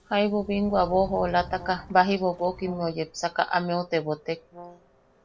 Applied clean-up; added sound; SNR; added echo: none; Subway, metro, underground + Brass instrument; 18 dB; none.